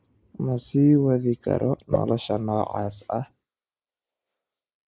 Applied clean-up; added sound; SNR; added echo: neural mask model Resemble Enhance denoiser.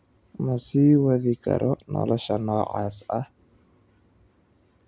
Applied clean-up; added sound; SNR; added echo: none; none; none; none.